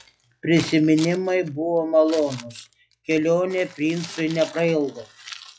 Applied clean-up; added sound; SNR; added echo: classical method log-MMSE.